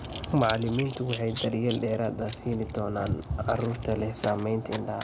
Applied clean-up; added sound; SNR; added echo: none; Coin (dropping) / Zipper (clothing); 15 dB; none.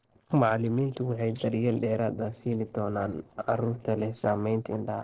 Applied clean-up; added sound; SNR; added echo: neural separator model SepFormer DNS4.